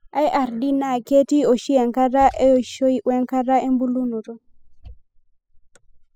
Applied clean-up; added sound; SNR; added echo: classical method spectral subtraction.